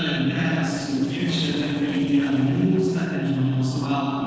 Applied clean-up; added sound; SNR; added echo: neural separator model SepFormer DNS4.